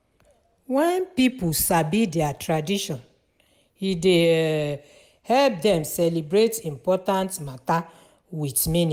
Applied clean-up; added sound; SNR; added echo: none; none; none; none.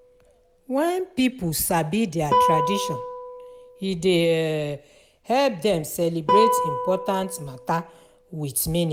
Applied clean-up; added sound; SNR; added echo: none; Guitar; 4 dB; none.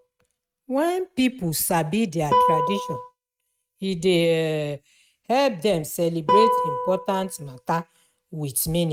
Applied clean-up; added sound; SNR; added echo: neural mask model RNNoise.